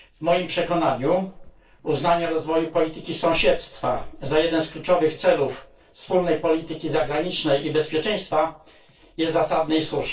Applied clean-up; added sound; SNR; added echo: neural separator model SepFormer DNS4.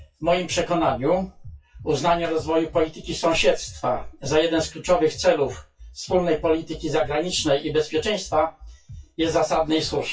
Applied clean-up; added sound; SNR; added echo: classical method WPE with log-MMSE.